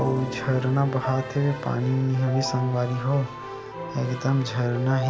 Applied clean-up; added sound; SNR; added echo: none; Keyboard (musical) + Piano; 9 dB; none.